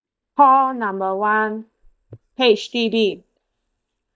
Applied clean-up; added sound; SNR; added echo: neural mask model DeepFilterNet 3.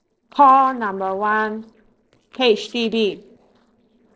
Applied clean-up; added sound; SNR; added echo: neural separator model SepFormer DNS4.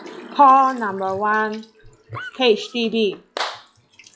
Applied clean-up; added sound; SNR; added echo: classical method log-MMSE.